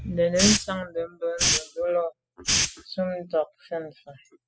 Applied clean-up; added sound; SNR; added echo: classical method spectral subtraction.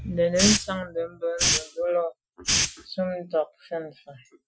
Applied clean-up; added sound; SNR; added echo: classical method Wiener filter.